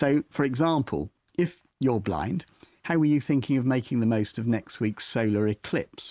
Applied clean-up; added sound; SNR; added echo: none; none; none; none.